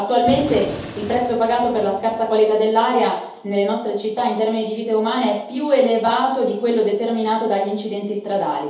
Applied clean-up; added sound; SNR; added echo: none; Gunshot, gunfire; 14 dB; reverberation time 0.8 s.